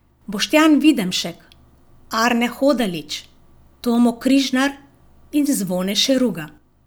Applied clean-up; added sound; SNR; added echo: none; none; none; none.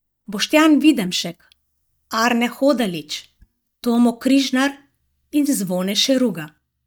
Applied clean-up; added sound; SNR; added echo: neural mask model DeepFilterNet 3.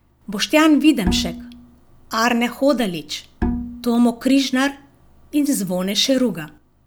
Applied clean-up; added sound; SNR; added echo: none; Bowed string instrument; 7 dB; none.